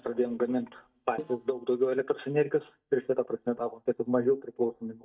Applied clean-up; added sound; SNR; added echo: neural mask model DeepFilterNet 3.